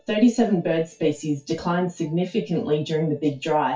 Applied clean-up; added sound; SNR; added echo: classical method WPE with log-MMSE.